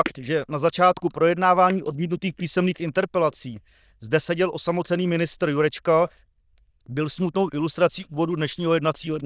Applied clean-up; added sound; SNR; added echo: neural diffusion model UNIVERSE++.